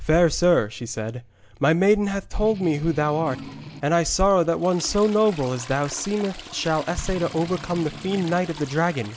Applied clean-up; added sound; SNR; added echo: none; Trickle, dribble / Toilet flush + Strum; 16 dB; none.